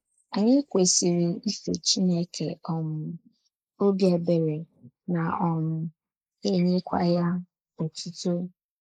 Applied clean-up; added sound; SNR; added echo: neural mask model Resemble Enhance denoiser.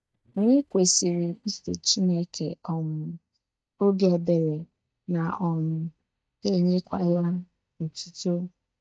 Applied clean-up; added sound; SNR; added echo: neural mask model DeepFilterNet 3.